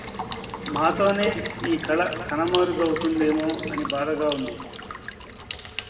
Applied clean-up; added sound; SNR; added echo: none; Water tap, faucet / Water / Liquid; 7 dB; none.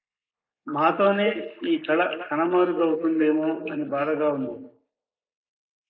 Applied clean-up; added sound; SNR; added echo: neural mask model Resemble Enhance denoiser.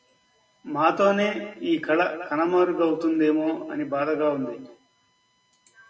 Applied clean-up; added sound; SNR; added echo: none; none; none; none.